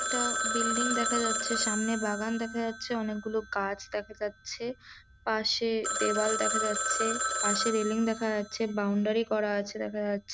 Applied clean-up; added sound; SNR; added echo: none; Telephone; 2 dB; none.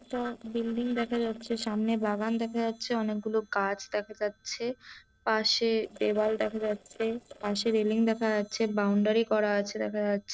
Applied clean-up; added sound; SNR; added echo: neural separator model SepFormer DNS4.